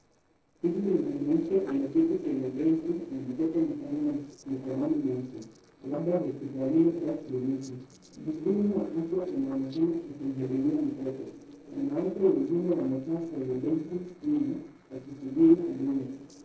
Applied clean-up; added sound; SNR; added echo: neural separator model SepFormer DNS4.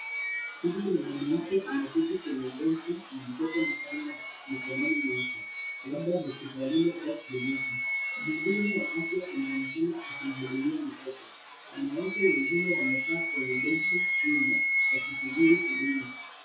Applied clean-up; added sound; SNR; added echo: classical method WPE with log-MMSE.